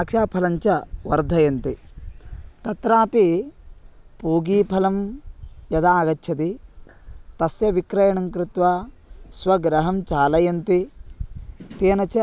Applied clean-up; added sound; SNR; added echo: none; none; none; none.